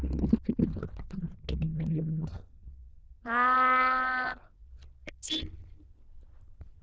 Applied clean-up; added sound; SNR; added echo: neural diffusion model UNIVERSE++.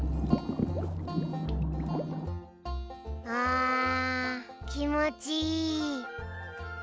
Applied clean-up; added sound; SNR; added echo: none; Wind; 19 dB; none.